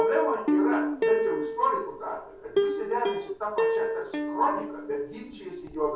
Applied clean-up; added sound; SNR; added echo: none; Plucked string instrument; -2 dB; reverberation time 0.6 s.